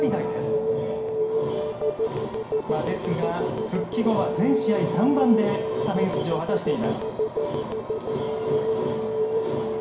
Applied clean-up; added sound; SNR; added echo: none; Telephone; 0 dB; reverberation time 0.5 s.